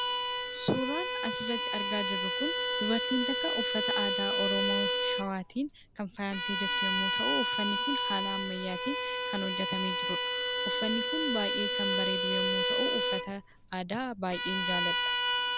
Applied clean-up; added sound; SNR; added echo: none; Bowed string instrument; -4 dB; none.